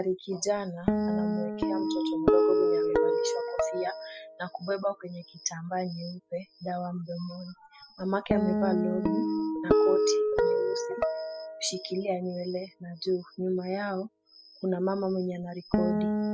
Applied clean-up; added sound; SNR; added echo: classical method spectral subtraction.